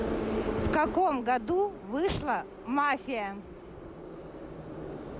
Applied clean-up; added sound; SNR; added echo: none; none; none; none.